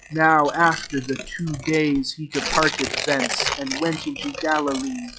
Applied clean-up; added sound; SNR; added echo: classical method log-MMSE.